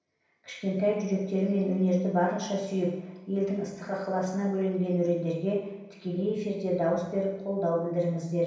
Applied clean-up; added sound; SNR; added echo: none; none; none; reverberation time 0.9 s.